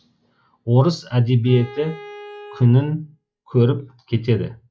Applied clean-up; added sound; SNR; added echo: classical method log-MMSE.